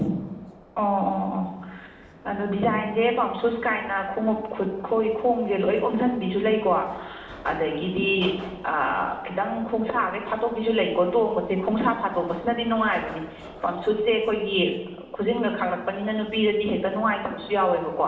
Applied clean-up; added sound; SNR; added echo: none; Subway, metro, underground; 19 dB; reverberation time 0.9 s.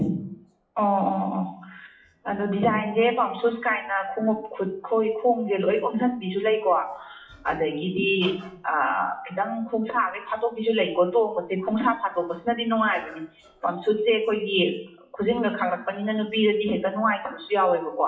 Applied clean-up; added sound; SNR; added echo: classical method WPE with log-MMSE.